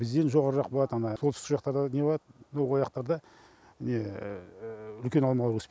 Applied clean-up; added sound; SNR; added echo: none; none; none; none.